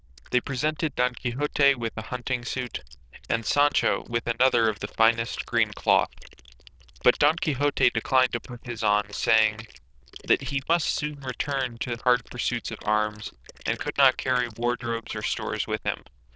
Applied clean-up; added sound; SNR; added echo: neural diffusion model UNIVERSE++.